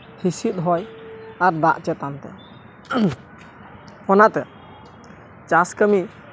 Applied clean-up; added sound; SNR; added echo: none; none; none; none.